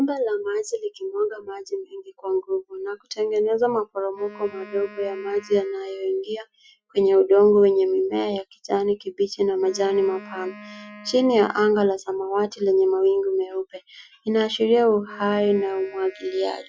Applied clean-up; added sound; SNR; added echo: classical method Wiener filter.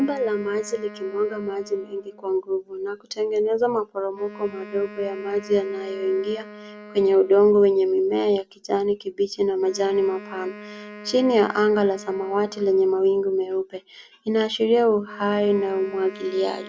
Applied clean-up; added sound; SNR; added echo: none; Wind instrument, woodwind instrument; 19 dB; none.